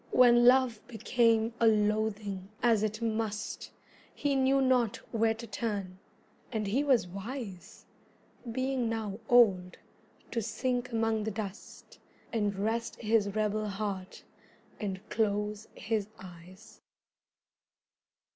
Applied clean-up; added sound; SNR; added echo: none; none; none; none.